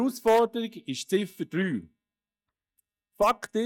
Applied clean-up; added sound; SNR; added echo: neural mask model DeepFilterNet 3.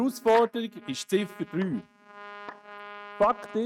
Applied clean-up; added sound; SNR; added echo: neural mask model RNNoise.